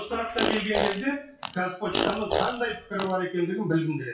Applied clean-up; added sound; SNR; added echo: classical method WPE with log-MMSE.